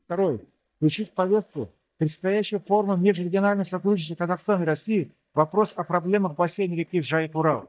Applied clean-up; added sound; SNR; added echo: neural mask model DeepFilterNet 3.